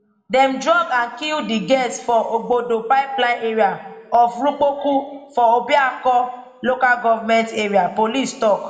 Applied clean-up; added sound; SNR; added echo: none; none; none; reverberation time 1.1 s.